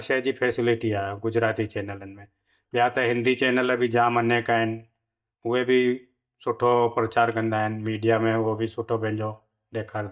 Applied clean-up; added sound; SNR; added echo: neural mask model DeepFilterNet 3.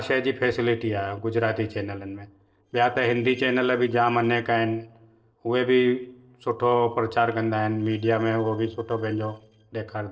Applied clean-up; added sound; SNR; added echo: neural separator model SepFormer DNS4.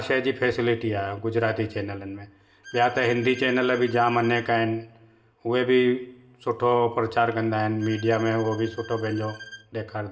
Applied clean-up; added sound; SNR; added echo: none; Bowed string instrument; 19 dB; reverberation time 0.4 s.